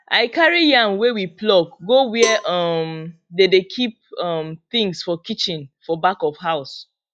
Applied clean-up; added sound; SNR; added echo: classical method log-MMSE.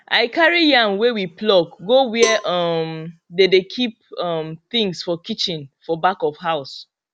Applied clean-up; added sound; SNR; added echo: none; Cowbell; 12 dB; none.